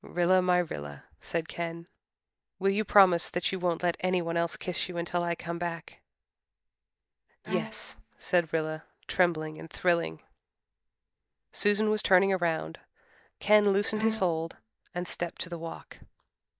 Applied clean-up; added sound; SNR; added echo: neural mask model DeepFilterNet 3.